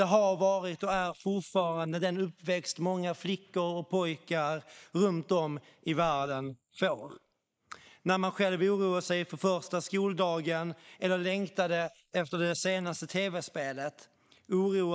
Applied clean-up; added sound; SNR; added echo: neural mask model Resemble Enhance denoiser.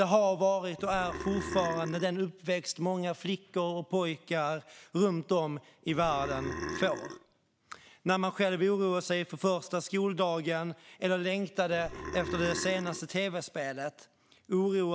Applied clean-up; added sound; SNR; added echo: none; Burping, eructation; 8 dB; none.